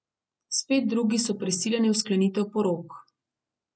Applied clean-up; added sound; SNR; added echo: none; none; none; none.